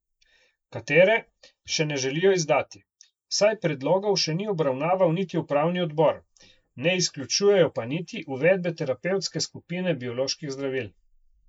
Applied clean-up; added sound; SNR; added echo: neural mask model Resemble Enhance denoiser.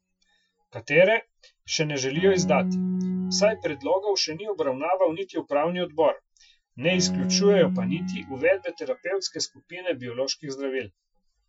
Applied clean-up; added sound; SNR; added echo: classical method Wiener filter.